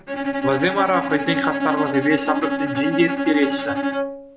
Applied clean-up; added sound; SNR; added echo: none; Bowed string instrument; 1 dB; none.